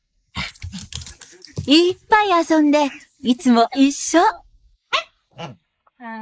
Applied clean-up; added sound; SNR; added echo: neural mask model Resemble Enhance denoiser.